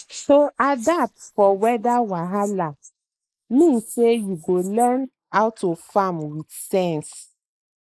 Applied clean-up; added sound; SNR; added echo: neural mask model Resemble Enhance denoiser.